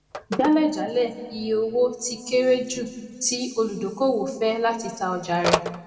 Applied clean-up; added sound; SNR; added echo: none; Telephone; 10 dB; reverberation time 1.5 s.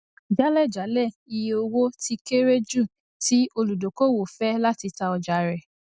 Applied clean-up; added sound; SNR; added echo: none; none; none; none.